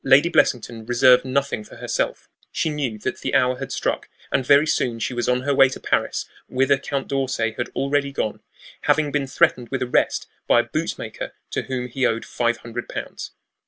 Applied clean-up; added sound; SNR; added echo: none; none; none; none.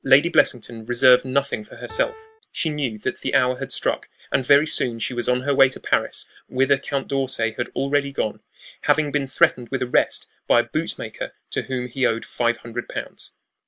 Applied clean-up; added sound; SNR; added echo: none; Piano; 16 dB; none.